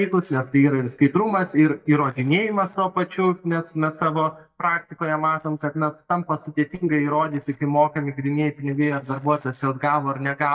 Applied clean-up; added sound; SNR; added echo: neural mask model DeepFilterNet 3.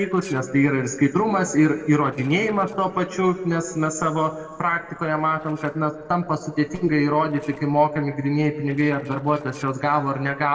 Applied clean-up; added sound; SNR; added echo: neural separator model SepFormer DNS4.